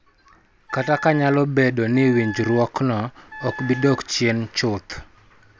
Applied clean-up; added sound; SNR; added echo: none; Wind instrument, woodwind instrument; 14 dB; none.